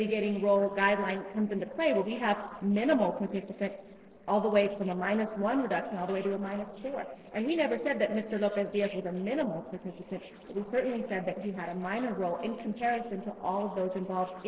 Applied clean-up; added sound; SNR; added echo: neural separator model SepFormer DNS4.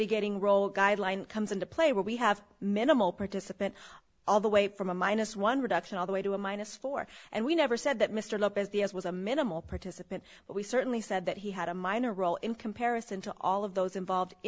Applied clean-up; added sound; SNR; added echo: none; none; none; none.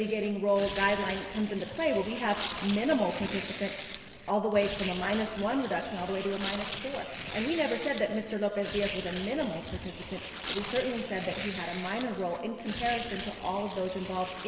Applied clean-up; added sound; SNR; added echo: none; Tearing; 7 dB; reverberation time 2.8 s.